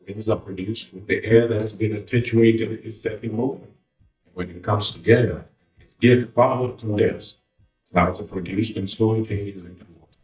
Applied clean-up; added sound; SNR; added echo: neural mask model DeepFilterNet 3.